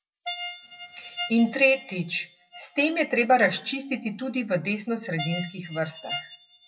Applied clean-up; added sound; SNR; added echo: classical method WPE with log-MMSE.